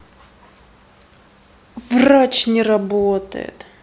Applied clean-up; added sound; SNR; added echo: none; none; none; none.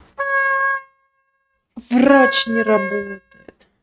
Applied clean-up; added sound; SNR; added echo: neural mask model RNNoise.